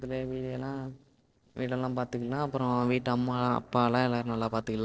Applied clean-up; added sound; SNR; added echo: neural separator model SepFormer DNS4.